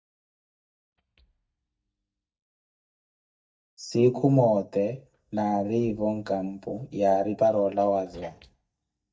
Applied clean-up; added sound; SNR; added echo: neural mask model DeepFilterNet 3.